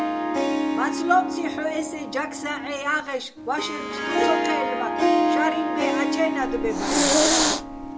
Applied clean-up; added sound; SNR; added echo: none; Hiss + Harp; -4 dB; none.